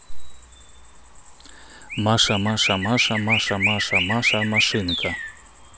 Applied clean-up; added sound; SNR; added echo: none; Chirp, tweet; 2 dB; none.